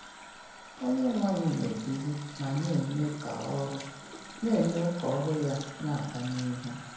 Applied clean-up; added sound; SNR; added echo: none; Water tap, faucet; 14 dB; reverberation time 1.0 s.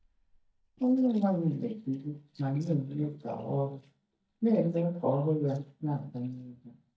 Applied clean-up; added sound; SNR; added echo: neural mask model DeepFilterNet 3.